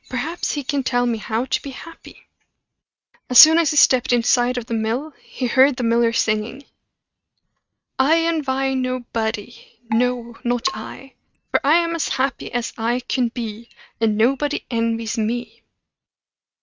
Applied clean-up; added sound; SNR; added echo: neural mask model RNNoise.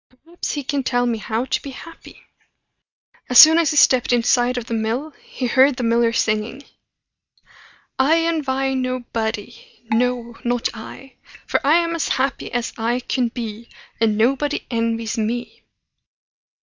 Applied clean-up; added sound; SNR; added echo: neural mask model DeepFilterNet 3.